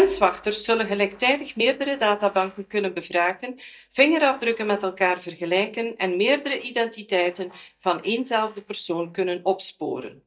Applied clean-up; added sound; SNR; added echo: neural mask model DeepFilterNet 3.